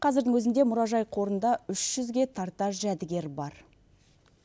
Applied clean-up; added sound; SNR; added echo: none; none; none; none.